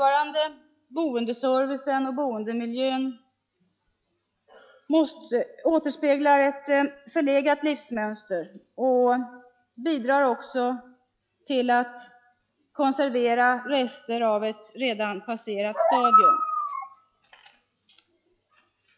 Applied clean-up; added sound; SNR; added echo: classical method log-MMSE.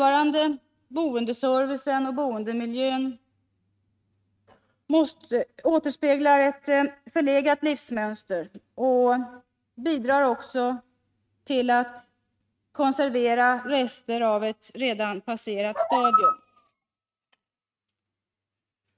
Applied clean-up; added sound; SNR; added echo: neural mask model RNNoise.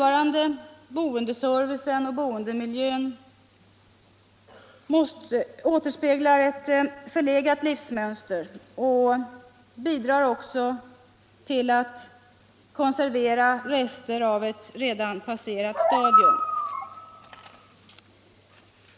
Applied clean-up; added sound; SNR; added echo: none; Animal; -3 dB; none.